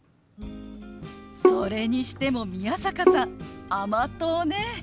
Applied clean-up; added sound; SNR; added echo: none; Bowed string instrument; -3 dB; none.